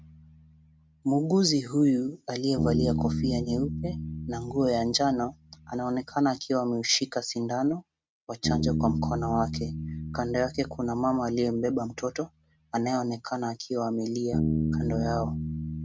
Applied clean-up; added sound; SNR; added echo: neural mask model RNNoise.